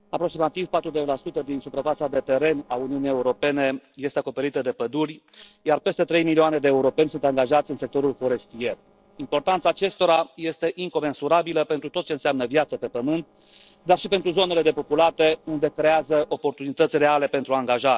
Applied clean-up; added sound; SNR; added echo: neural separator model SepFormer DNS4.